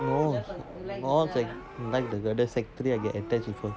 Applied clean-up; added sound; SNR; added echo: none; Livestock, farm animals, working animals; 12 dB; none.